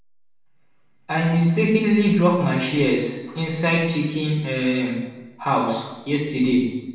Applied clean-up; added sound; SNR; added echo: none; none; none; reverberation time 0.8 s.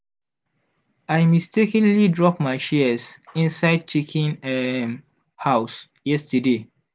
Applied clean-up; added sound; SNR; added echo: none; none; none; none.